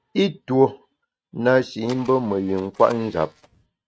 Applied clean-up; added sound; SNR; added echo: neural mask model RNNoise.